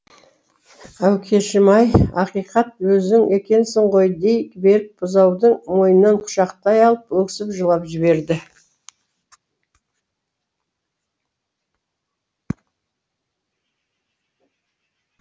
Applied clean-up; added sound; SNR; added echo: none; none; none; none.